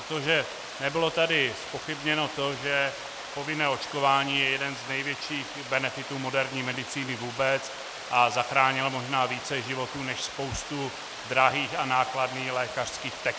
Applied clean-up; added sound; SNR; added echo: none; Water; 10 dB; none.